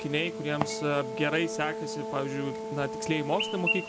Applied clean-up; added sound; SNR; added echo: none; Chirp, tweet + Brass instrument; 3 dB; none.